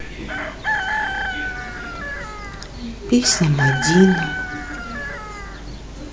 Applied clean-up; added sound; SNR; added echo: none; Chicken, rooster; 4 dB; none.